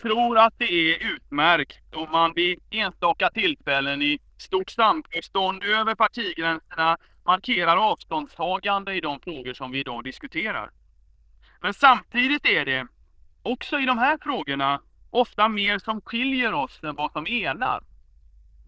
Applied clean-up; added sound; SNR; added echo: neural diffusion model UNIVERSE++.